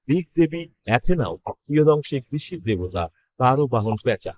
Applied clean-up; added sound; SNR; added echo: neural mask model Resemble Enhance denoiser.